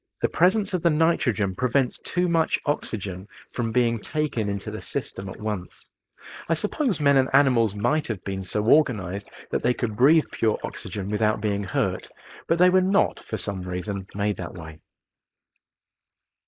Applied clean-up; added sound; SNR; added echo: neural mask model Resemble Enhance denoiser.